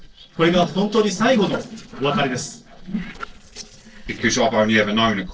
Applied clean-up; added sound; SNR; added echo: neural separator model SepFormer DNS4.